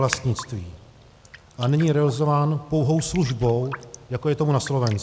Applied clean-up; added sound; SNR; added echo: none; Raindrop; 17 dB; none.